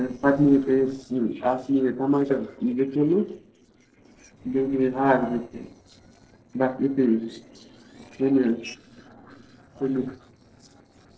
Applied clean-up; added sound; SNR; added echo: neural separator model SepFormer DNS4.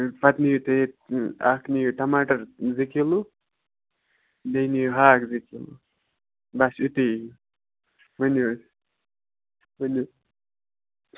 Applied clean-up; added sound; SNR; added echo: none; none; none; none.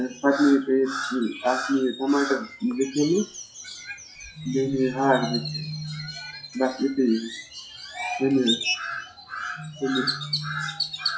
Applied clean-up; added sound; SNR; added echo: classical method WPE with log-MMSE.